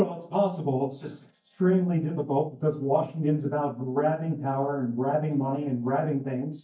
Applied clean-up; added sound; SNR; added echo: neural mask model DeepFilterNet 3.